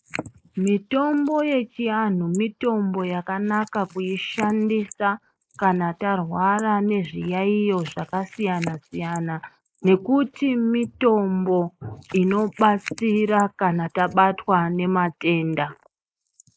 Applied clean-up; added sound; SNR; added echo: neural mask model Resemble Enhance denoiser.